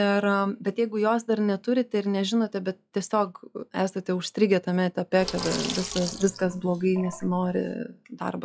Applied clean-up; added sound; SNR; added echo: classical method log-MMSE.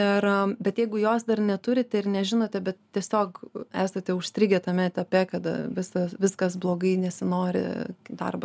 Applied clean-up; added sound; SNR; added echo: none; none; none; none.